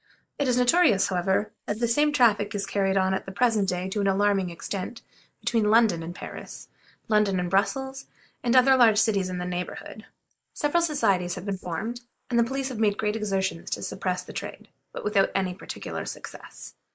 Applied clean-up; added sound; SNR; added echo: neural mask model Resemble Enhance denoiser.